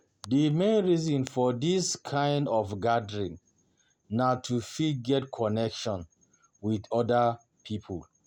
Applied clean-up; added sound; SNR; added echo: none; none; none; none.